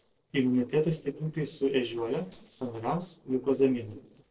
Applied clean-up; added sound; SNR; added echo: neural separator model SepFormer DNS4.